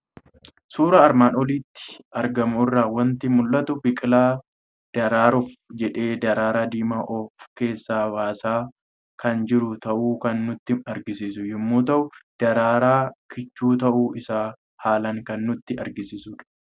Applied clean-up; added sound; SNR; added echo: none; none; none; none.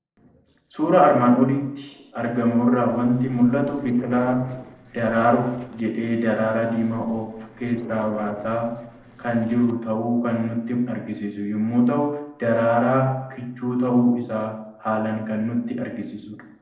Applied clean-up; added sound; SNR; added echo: neural separator model SepFormer DNS4.